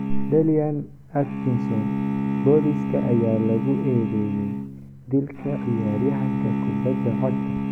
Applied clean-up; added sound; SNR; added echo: none; Bowed string instrument; 2 dB; none.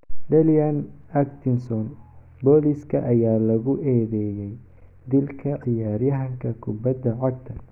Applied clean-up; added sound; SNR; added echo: none; none; none; none.